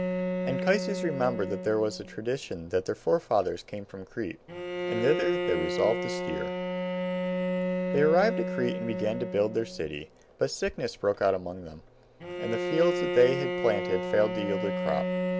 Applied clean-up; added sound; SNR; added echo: none; Bowed string instrument; 3 dB; none.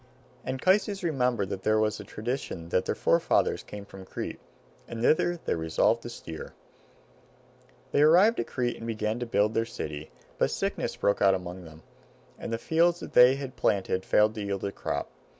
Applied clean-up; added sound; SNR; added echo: none; none; none; none.